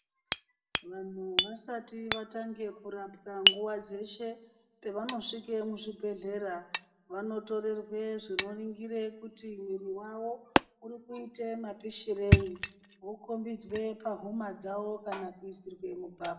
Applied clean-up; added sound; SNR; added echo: none; Hammer; -4 dB; reverberation time 0.6 s.